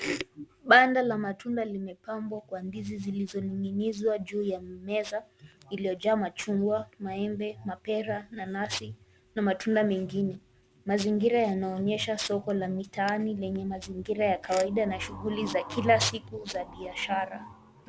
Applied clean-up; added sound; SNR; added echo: none; none; none; none.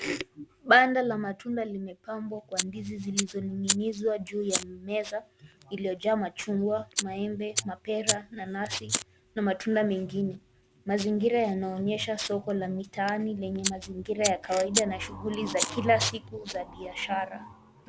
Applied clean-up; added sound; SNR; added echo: none; Fire; 5 dB; none.